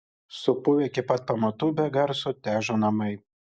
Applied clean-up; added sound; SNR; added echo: none; none; none; none.